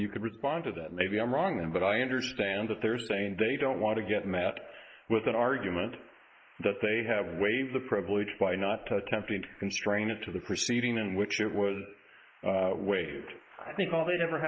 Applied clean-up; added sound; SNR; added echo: neural mask model Resemble Enhance denoiser.